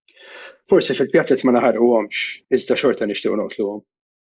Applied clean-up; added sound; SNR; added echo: neural mask model Resemble Enhance denoiser.